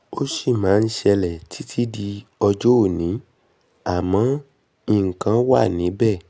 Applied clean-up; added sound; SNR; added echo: none; none; none; none.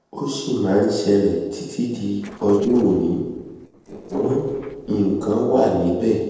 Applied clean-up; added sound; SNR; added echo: neural separator model SepFormer DNS4.